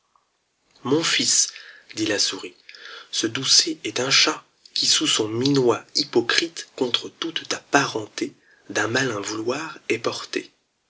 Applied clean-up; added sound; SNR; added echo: none; none; none; none.